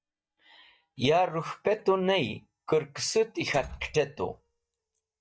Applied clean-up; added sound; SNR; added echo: neural mask model DeepFilterNet 3.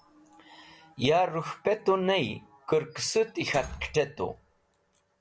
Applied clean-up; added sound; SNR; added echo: none; none; none; none.